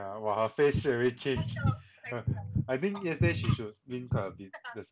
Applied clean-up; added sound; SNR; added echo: none; Bass guitar; 1 dB; none.